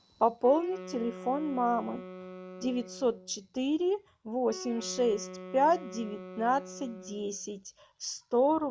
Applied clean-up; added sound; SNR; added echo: none; Wind instrument, woodwind instrument; 14 dB; none.